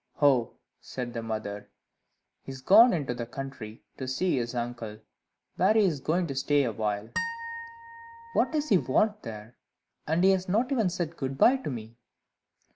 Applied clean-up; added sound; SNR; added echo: none; Harp; 10 dB; none.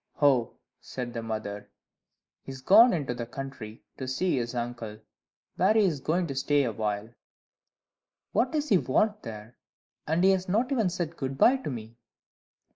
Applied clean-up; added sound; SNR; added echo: neural mask model Resemble Enhance denoiser.